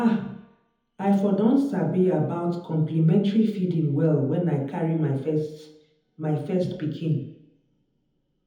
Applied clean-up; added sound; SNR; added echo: none; none; none; reverberation time 1.0 s.